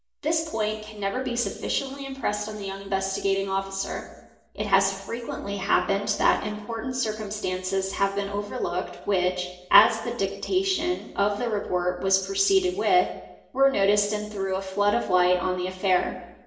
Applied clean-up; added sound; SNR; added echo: none; none; none; reverberation time 0.8 s.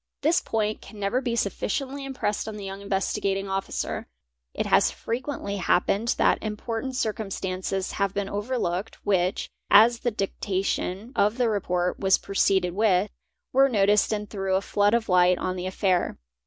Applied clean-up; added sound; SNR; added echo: none; none; none; none.